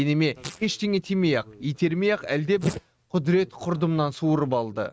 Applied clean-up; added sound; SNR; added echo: neural mask model RNNoise.